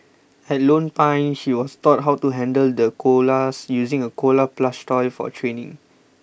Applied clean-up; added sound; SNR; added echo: none; none; none; none.